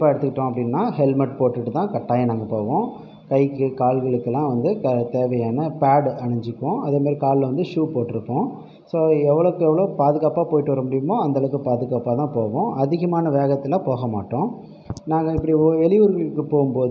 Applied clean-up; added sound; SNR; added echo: none; none; none; none.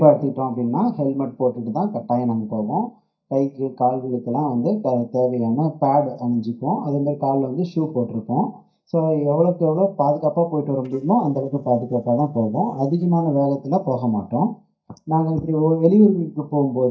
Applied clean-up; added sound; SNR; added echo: neural mask model DeepFilterNet 3.